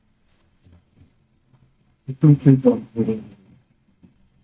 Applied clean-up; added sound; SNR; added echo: neural mask model DeepFilterNet 3.